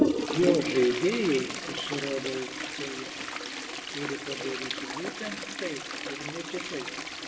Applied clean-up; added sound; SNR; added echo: none; Toilet flush; 1 dB; reverberation time 0.8 s.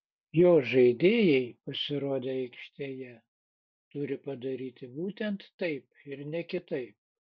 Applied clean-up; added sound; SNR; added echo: none; none; none; none.